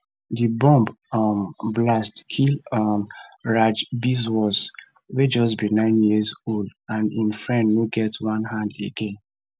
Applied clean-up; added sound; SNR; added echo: none; none; none; none.